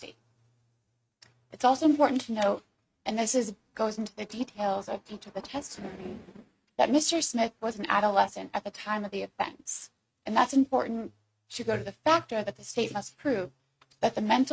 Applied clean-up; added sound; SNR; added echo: neural mask model RNNoise.